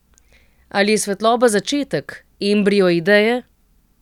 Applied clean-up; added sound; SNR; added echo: none; none; none; none.